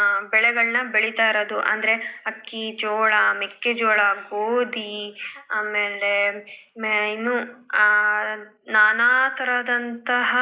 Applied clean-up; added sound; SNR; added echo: neural mask model Resemble Enhance denoiser.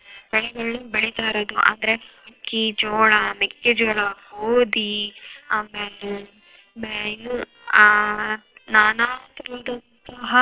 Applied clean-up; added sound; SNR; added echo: neural separator model SepFormer WHAM!.